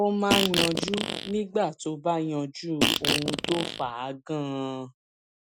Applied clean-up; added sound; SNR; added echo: none; Fart; -2 dB; none.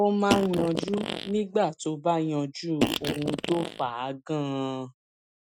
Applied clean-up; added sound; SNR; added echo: neural mask model RNNoise.